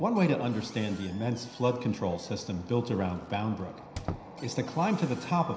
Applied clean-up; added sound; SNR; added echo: none; Squeak; 17 dB; reverberation time 0.9 s.